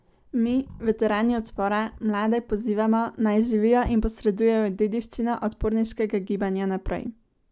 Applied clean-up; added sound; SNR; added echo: none; none; none; none.